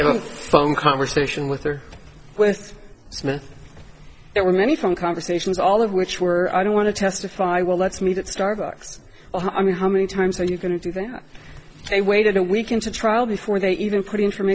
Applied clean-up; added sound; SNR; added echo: none; none; none; none.